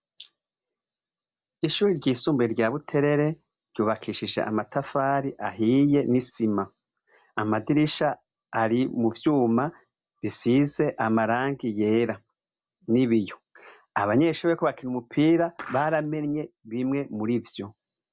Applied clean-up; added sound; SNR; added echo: none; Skateboard; 15 dB; none.